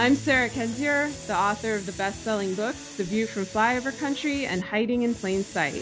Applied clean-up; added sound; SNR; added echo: none; Hiss; 17 dB; none.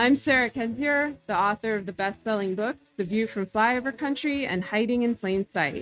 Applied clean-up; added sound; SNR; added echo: neural mask model RNNoise.